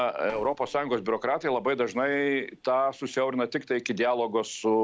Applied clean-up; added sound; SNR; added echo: neural separator model SepFormer DNS4.